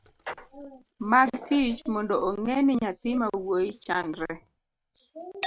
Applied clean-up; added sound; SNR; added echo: neural mask model RNNoise.